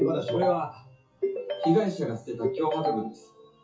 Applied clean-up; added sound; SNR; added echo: classical method WPE with log-MMSE.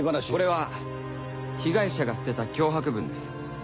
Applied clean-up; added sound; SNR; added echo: none; none; none; none.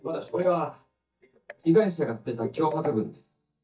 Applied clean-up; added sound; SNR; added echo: neural mask model DeepFilterNet 3.